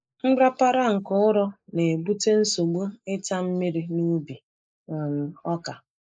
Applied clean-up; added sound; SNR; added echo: neural mask model Resemble Enhance denoiser.